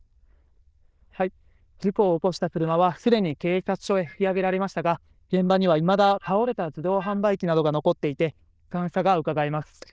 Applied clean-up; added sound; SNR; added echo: neural diffusion model UNIVERSE++.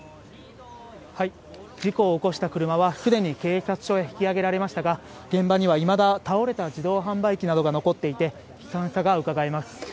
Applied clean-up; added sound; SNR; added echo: none; none; none; none.